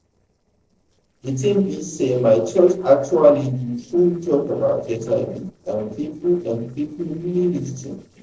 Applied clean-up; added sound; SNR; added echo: neural separator model SepFormer DNS4.